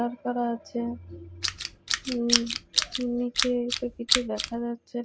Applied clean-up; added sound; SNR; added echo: none; Tools; -1 dB; none.